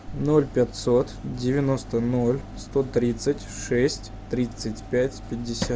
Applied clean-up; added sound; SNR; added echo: none; none; none; none.